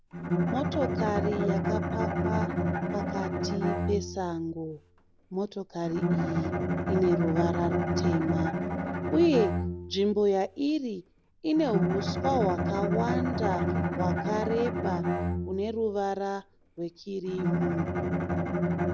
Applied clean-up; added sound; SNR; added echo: none; Bowed string instrument; -1 dB; none.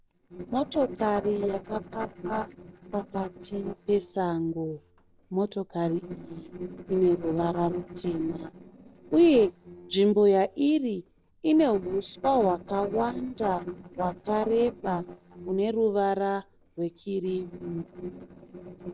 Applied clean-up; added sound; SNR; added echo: neural separator model SepFormer DNS4.